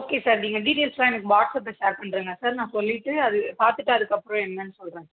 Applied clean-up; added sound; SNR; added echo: none; none; none; none.